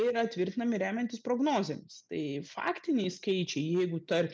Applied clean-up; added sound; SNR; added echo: none; none; none; none.